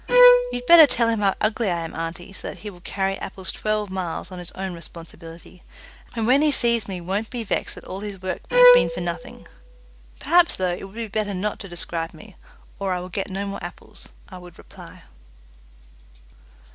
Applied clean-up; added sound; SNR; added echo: none; Bowed string instrument; -4 dB; none.